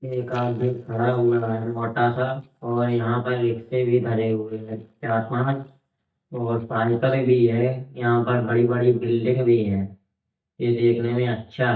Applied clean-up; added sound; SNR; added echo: neural mask model DeepFilterNet 3.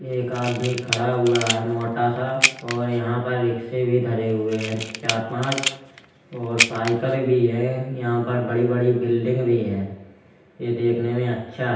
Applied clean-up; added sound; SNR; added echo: none; Camera; 5 dB; reverberation time 0.9 s.